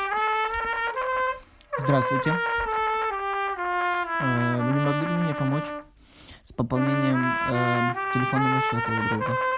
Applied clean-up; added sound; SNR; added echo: none; Trumpet; -1 dB; none.